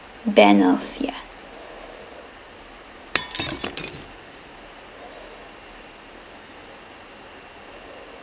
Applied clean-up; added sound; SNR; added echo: none; Shatter; 7 dB; none.